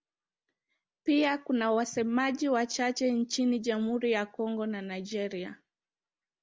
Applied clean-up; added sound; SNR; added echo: none; none; none; none.